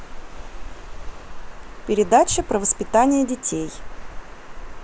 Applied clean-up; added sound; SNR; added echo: none; Water; 9 dB; none.